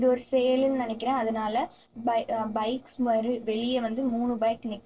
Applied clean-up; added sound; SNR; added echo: neural separator model SepFormer DNS4.